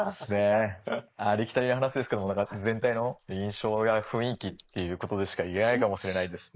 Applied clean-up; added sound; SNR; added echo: neural mask model Resemble Enhance denoiser.